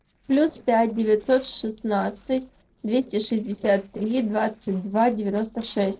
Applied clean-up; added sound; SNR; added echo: neural separator model SepFormer DNS4.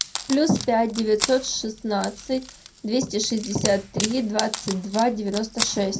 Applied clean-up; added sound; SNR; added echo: none; Wood; 9 dB; reverberation time 0.2 s.